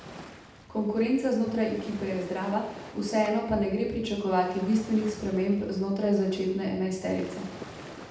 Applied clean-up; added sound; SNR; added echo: none; Waves, surf; 17 dB; reverberation time 0.8 s.